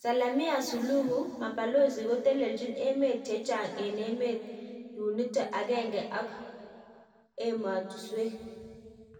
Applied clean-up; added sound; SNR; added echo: none; none; none; reverberation time 2.3 s.